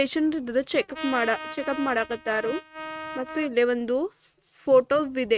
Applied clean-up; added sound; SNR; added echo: neural mask model RNNoise.